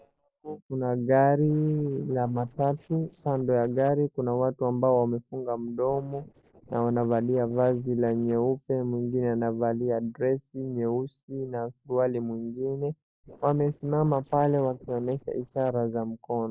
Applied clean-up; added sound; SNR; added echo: neural separator model SepFormer DNS4.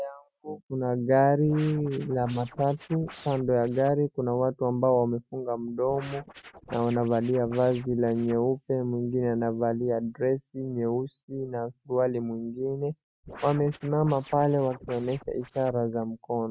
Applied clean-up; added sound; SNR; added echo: neural mask model RNNoise.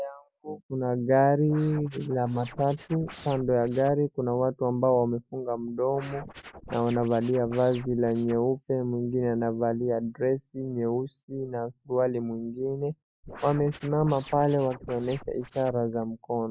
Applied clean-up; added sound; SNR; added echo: neural mask model Resemble Enhance denoiser.